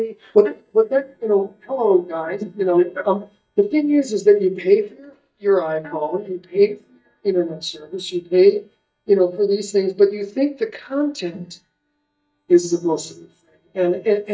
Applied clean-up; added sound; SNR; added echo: neural mask model DeepFilterNet 3.